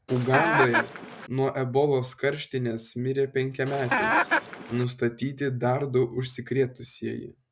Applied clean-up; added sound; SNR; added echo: none; Chicken, rooster; -1 dB; none.